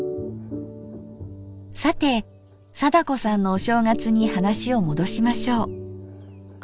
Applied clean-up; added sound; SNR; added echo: none; none; none; none.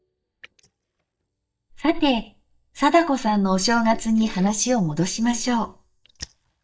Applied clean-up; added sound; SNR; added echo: neural mask model DeepFilterNet 3.